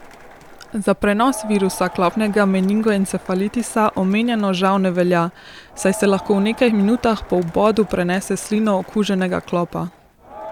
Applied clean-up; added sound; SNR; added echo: none; Crowd; 19 dB; none.